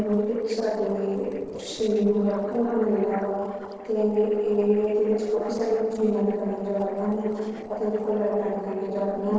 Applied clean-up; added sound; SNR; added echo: neural separator model SepFormer DNS4.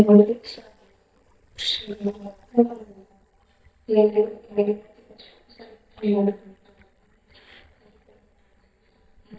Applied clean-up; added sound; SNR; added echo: neural mask model DeepFilterNet 3.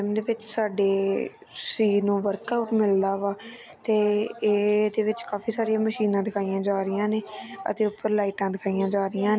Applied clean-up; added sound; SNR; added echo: none; none; none; none.